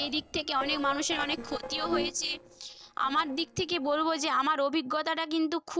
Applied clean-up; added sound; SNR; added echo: neural separator model SepFormer DNS4.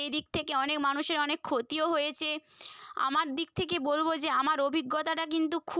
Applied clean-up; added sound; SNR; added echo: none; none; none; none.